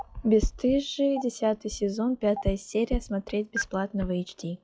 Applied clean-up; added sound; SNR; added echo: classical method log-MMSE.